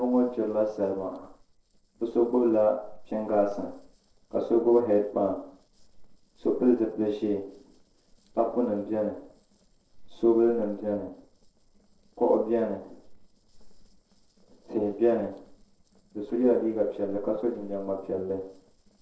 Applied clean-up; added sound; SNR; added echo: neural separator model SepFormer DNS4.